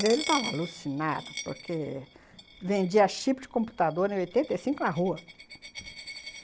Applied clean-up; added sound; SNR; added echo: none; Coin (dropping); 12 dB; none.